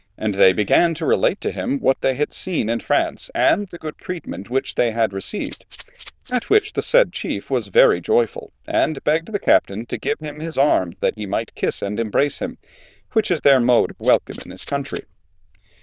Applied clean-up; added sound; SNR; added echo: neural diffusion model UNIVERSE++.